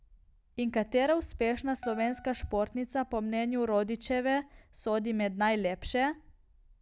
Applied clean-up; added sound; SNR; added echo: none; Piano; 19 dB; none.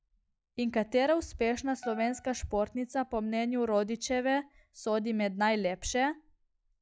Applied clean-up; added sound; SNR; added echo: classical method log-MMSE.